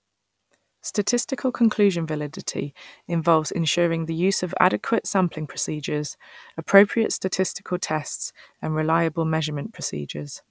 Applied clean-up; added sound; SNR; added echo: none; none; none; none.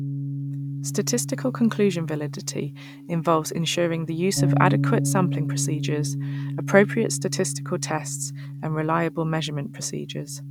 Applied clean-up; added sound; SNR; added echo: none; Bass guitar; 3 dB; none.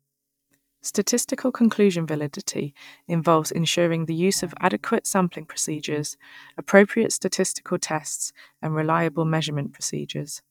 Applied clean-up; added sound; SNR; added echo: neural mask model DeepFilterNet 3.